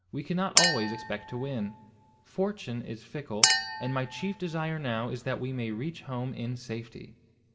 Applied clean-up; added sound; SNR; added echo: none; Chink, clink; -2 dB; reverberation time 0.8 s.